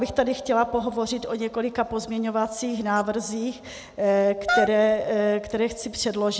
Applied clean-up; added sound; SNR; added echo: none; Wind instrument, woodwind instrument; 2 dB; none.